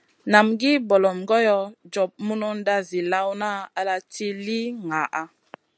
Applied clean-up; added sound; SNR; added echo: none; none; none; none.